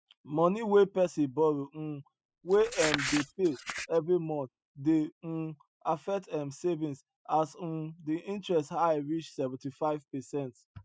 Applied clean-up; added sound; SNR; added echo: classical method spectral subtraction.